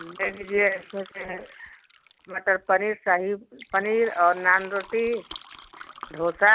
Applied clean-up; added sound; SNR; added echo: none; Fill (with liquid); 20 dB; none.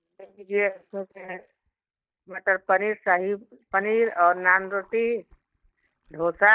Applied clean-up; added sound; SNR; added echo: neural mask model DeepFilterNet 3.